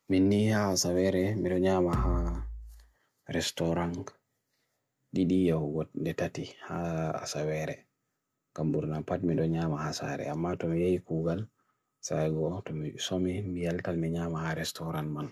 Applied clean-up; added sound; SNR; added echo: none; Bass drum; 3 dB; none.